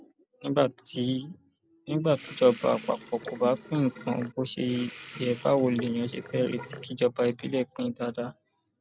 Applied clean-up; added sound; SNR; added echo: none; Sink (filling or washing) / Water tap, faucet; 15 dB; none.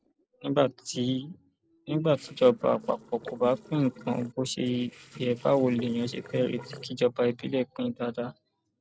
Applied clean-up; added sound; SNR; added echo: neural separator model SepFormer DNS4.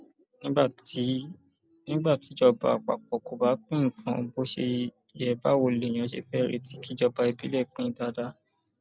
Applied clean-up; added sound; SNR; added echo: none; none; none; none.